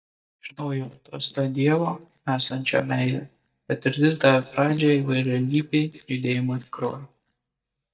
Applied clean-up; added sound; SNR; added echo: neural mask model DeepFilterNet 3.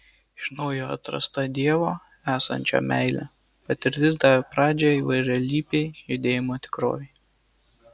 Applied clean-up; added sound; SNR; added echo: none; none; none; none.